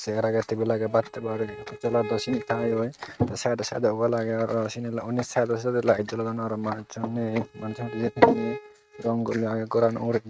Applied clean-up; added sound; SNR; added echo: neural mask model RNNoise.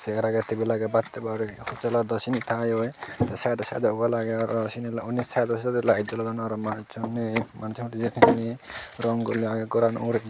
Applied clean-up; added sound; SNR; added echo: none; none; none; none.